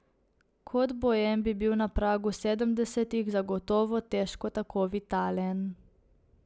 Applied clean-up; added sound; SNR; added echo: none; none; none; none.